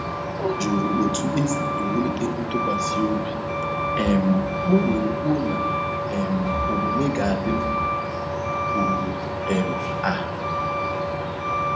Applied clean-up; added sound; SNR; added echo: none; Truck; 0 dB; reverberation time 0.7 s.